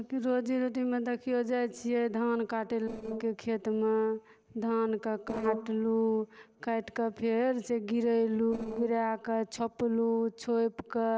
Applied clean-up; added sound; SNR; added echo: neural separator model SepFormer DNS4.